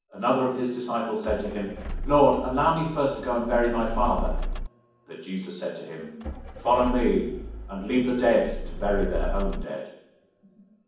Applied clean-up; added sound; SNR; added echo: none; Motor vehicle (road); 5 dB; reverberation time 1.2 s.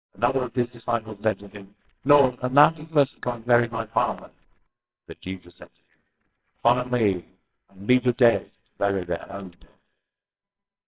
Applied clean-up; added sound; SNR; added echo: neural separator model SepFormer WHAMR!.